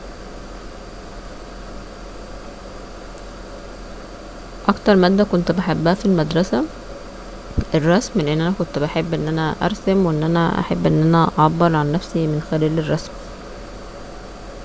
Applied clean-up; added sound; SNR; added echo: none; none; none; none.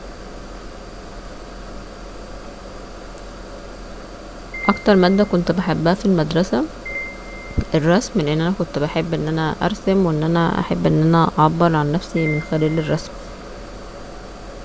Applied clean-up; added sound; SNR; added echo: none; Piano; 16 dB; none.